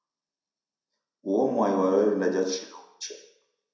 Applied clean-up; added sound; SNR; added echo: none; none; none; reverberation time 0.6 s.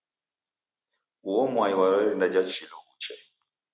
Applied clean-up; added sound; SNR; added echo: none; none; none; none.